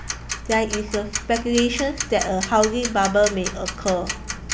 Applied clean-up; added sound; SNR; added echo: none; Tick-tock; 7 dB; none.